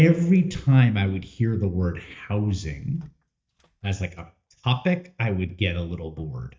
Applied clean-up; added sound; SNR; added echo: neural mask model DeepFilterNet 3.